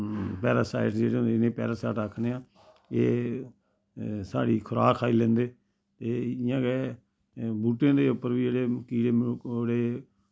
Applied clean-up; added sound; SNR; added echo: none; none; none; none.